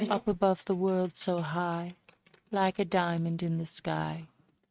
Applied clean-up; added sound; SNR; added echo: neural mask model RNNoise.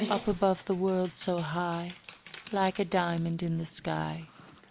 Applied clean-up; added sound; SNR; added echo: none; Dog; 13 dB; none.